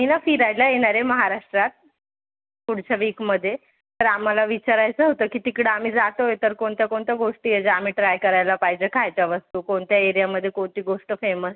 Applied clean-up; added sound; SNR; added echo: none; none; none; none.